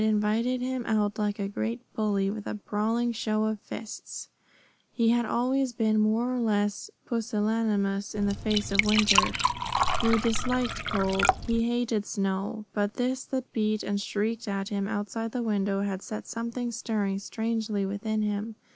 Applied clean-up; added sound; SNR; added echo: none; Liquid; 0 dB; none.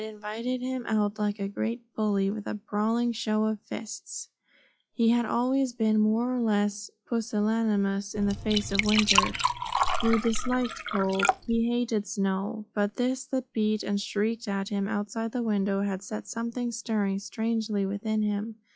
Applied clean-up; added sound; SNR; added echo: classical method log-MMSE.